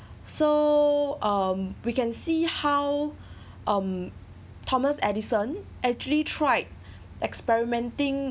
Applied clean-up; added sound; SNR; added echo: none; none; none; none.